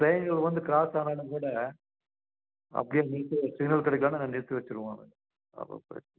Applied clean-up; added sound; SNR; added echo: none; none; none; none.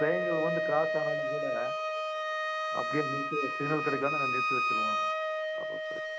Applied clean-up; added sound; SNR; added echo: none; Wind instrument, woodwind instrument; -4 dB; none.